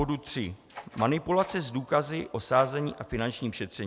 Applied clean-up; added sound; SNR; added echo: none; Door; 20 dB; none.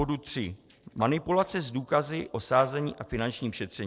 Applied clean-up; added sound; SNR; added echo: neural separator model SepFormer DNS4.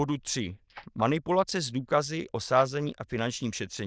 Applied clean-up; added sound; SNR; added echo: neural diffusion model UNIVERSE++.